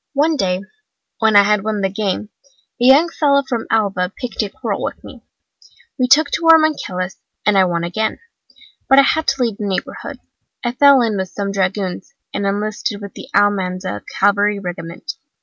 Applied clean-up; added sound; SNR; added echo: none; none; none; none.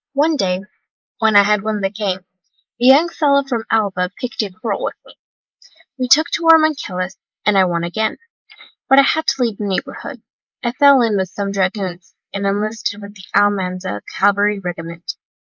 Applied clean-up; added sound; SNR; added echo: neural mask model Resemble Enhance denoiser.